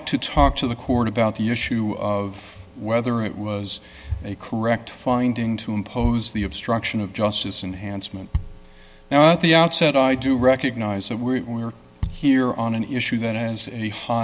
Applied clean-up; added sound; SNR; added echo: none; none; none; none.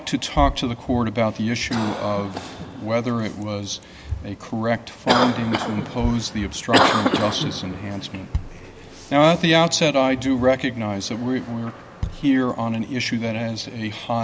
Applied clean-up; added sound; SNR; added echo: none; Cough; 6 dB; none.